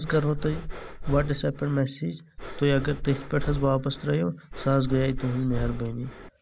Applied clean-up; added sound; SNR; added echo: none; Breathing; 7 dB; none.